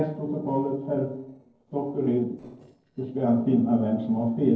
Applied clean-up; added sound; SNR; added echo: neural separator model SepFormer DNS4.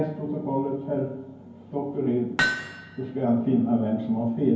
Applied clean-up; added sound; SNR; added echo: none; Hammer; 5 dB; reverberation time 0.9 s.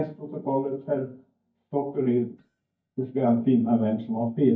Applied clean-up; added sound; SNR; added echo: neural mask model DeepFilterNet 3.